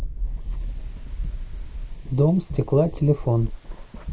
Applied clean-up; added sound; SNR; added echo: neural mask model Resemble Enhance denoiser.